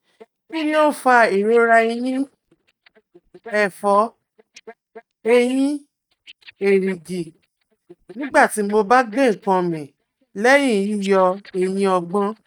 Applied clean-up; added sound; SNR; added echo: neural mask model DeepFilterNet 3.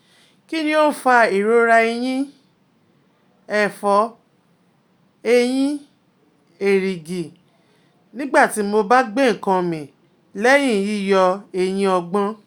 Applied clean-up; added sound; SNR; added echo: none; none; none; none.